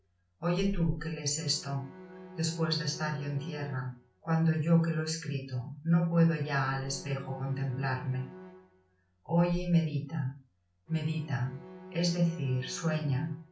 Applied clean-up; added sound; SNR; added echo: none; Bowed string instrument; 19 dB; reverberation time 0.3 s.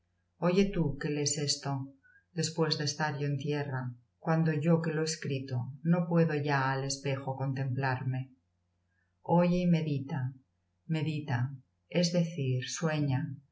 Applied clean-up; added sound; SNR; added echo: none; none; none; none.